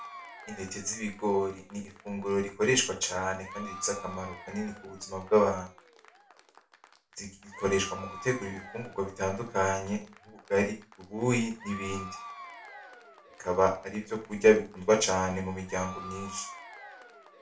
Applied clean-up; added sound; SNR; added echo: none; Applause / Crowd / Cheering; 17 dB; reverberation time 0.3 s.